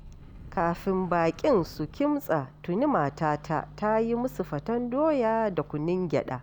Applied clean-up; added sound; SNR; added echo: none; Microwave oven; 19 dB; none.